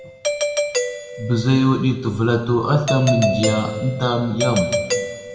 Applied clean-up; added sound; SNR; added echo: none; Doorbell; 4 dB; reverberation time 1.6 s.